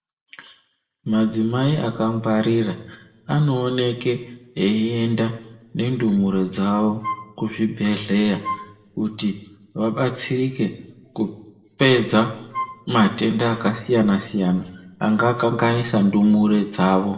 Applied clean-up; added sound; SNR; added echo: none; Wind instrument, woodwind instrument; 10 dB; reverberation time 0.7 s.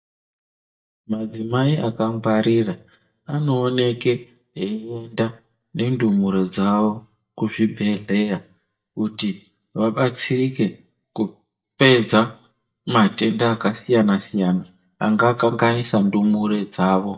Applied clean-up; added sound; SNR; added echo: neural mask model DeepFilterNet 3.